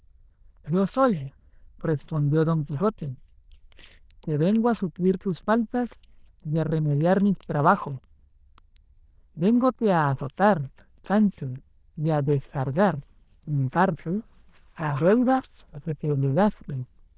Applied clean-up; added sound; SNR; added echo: neural diffusion model UNIVERSE++.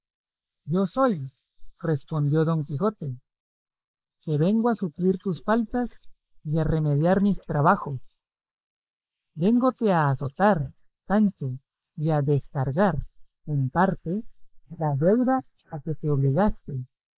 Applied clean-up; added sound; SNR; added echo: neural mask model Resemble Enhance denoiser.